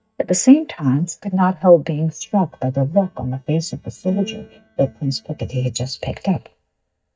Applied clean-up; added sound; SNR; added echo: neural mask model DeepFilterNet 3.